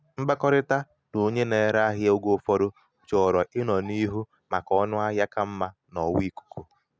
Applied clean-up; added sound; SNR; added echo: none; none; none; none.